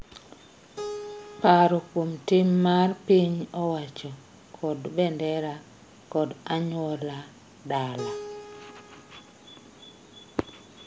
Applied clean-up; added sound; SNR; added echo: none; Keyboard (musical); 18 dB; none.